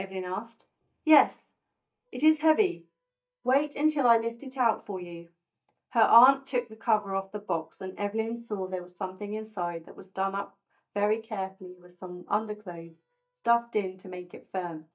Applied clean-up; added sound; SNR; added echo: neural mask model DeepFilterNet 3.